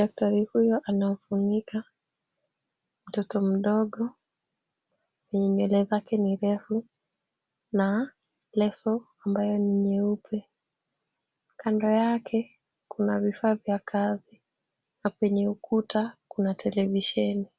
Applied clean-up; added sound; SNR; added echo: none; none; none; none.